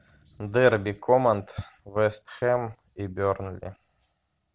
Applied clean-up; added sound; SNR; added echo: none; none; none; none.